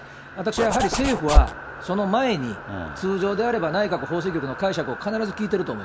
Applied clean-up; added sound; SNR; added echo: none; Zipper (clothing); -5 dB; none.